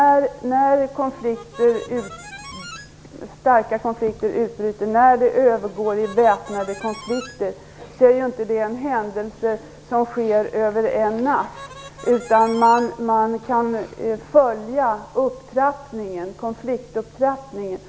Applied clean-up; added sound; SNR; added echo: none; Harmonica; 19 dB; none.